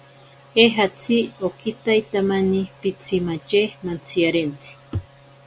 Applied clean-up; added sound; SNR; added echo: none; none; none; none.